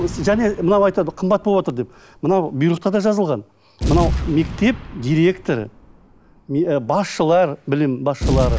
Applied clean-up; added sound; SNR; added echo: none; Boom; 8 dB; none.